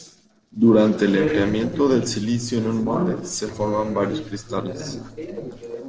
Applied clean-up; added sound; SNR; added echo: neural separator model SepFormer DNS4.